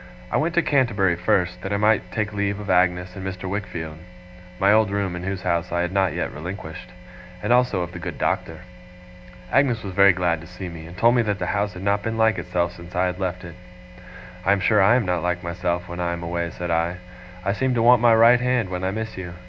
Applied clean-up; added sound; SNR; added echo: none; none; none; none.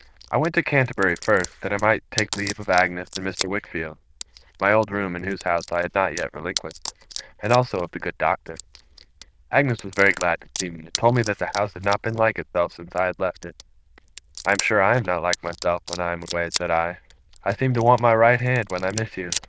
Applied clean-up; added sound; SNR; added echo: neural diffusion model UNIVERSE++.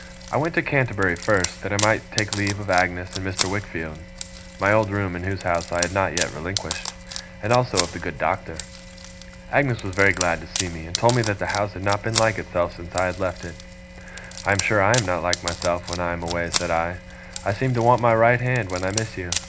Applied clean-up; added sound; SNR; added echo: none; Wood; 10 dB; none.